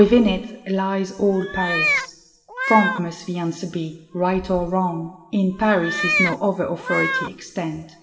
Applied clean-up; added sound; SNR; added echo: none; Meow; 6 dB; reverberation time 1.3 s.